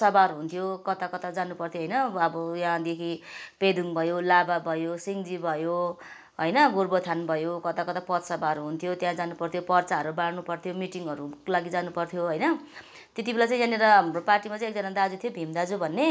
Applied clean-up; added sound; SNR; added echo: none; none; none; none.